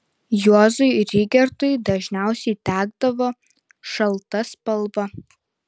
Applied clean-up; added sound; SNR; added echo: none; none; none; none.